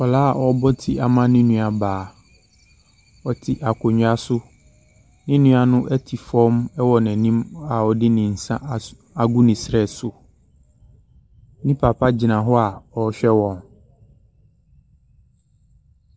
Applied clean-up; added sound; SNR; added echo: none; none; none; none.